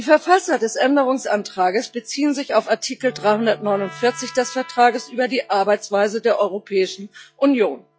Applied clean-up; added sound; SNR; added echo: classical method log-MMSE.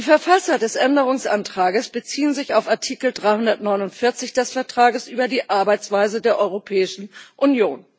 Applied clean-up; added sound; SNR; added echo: none; none; none; none.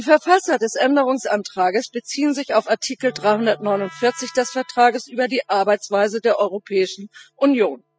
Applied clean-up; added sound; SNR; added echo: classical method spectral subtraction.